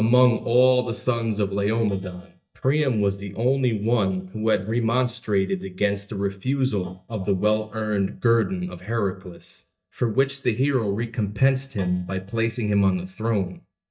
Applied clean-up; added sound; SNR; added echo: neural mask model DeepFilterNet 3.